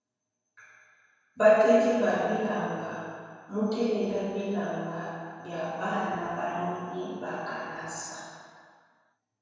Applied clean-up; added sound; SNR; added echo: none; none; none; reverberation time 1.9 s.